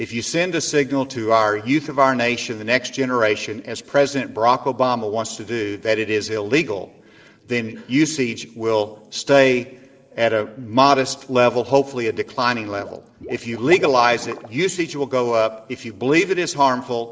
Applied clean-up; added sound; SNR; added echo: neural separator model SepFormer DNS4.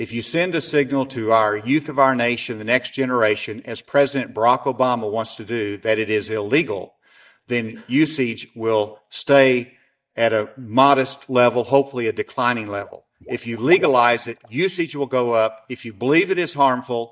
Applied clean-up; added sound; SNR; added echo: neural mask model DeepFilterNet 3.